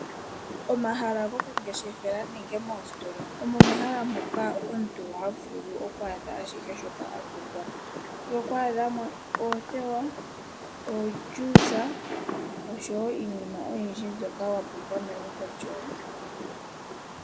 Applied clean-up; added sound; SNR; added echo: none; Fireworks; -3 dB; none.